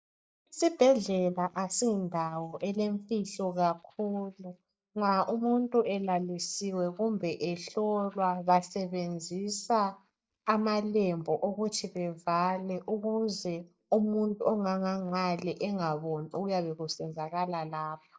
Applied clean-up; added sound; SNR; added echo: neural mask model DeepFilterNet 3.